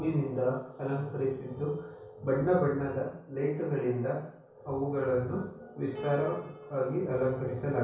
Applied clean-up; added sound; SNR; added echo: none; Piano; 20 dB; reverberation time 0.6 s.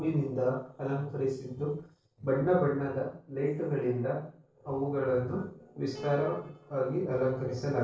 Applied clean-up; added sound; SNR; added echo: neural separator model SepFormer DNS4.